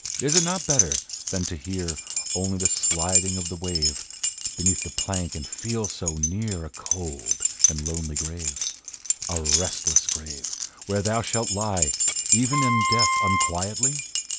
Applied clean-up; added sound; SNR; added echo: none; Keys jangling + Wind instrument, woodwind instrument; -4 dB; none.